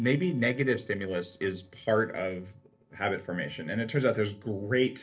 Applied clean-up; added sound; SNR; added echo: neural separator model SepFormer DNS4.